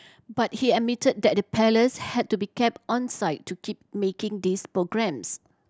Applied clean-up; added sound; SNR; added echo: none; none; none; none.